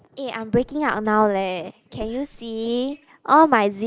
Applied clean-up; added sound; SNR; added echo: neural mask model Resemble Enhance denoiser.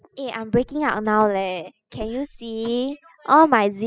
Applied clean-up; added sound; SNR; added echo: classical method spectral subtraction.